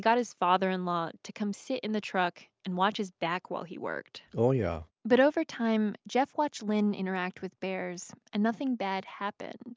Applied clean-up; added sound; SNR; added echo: none; none; none; none.